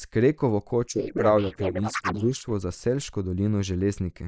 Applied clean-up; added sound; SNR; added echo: neural mask model Resemble Enhance denoiser.